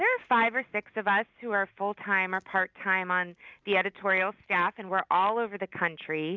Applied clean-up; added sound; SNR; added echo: none; none; none; none.